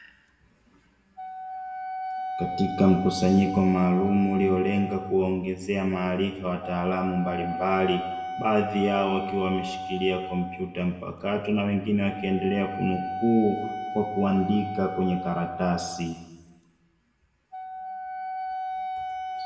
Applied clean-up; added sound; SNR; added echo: none; Wind instrument, woodwind instrument; 8 dB; reverberation time 1.1 s.